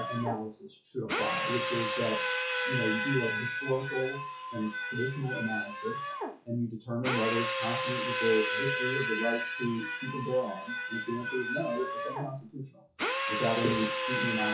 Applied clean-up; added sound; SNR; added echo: classical method WPE with log-MMSE.